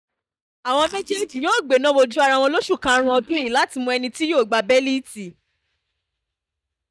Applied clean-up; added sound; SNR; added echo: neural mask model DeepFilterNet 3.